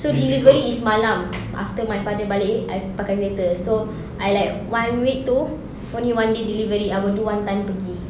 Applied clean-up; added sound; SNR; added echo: none; none; none; none.